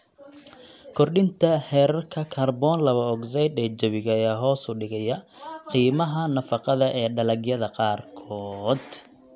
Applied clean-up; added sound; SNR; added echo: none; none; none; none.